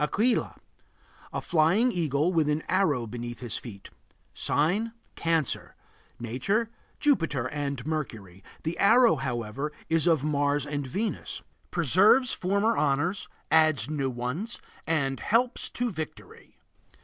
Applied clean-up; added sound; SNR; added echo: none; none; none; none.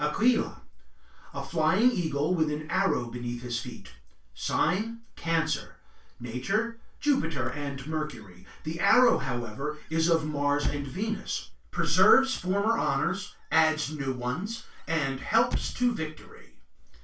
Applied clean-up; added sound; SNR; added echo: none; Squeak / Slam / Wood; 12 dB; reverberation time 0.3 s.